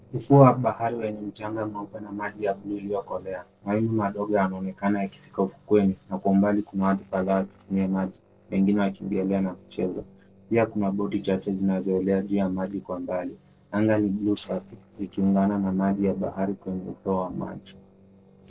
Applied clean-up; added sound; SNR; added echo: neural separator model SepFormer DNS4.